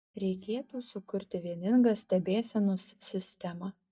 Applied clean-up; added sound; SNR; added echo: neural mask model DeepFilterNet 3.